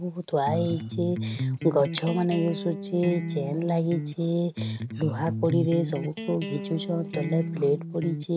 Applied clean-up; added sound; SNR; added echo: none; Electric guitar; 5 dB; none.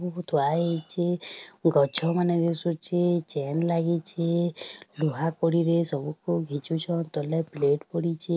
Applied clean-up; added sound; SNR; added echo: none; none; none; none.